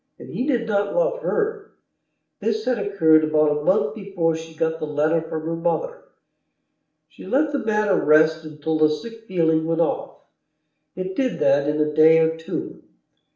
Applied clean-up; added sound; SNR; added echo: none; none; none; reverberation time 0.5 s.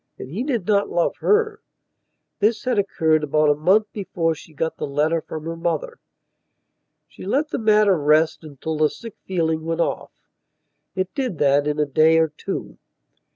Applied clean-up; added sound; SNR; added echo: none; none; none; none.